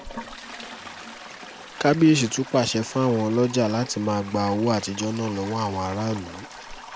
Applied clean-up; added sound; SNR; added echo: none; Toilet flush; 15 dB; none.